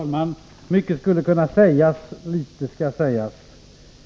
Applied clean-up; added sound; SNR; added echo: none; none; none; none.